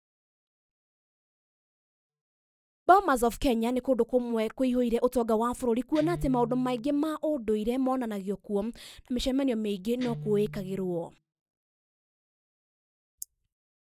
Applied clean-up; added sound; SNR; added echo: neural mask model DeepFilterNet 3.